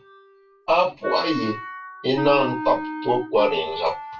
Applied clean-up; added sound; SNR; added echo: classical method WPE with log-MMSE.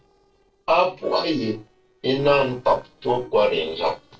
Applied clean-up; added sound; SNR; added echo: neural separator model SepFormer DNS4.